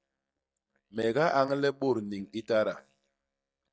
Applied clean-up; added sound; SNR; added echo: neural mask model DeepFilterNet 3.